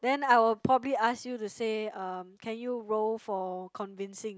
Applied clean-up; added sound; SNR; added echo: none; none; none; none.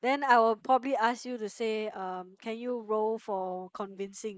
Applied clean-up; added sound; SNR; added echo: neural mask model Resemble Enhance denoiser.